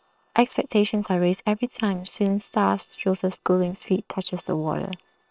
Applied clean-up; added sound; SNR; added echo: neural separator model SepFormer WHAM!.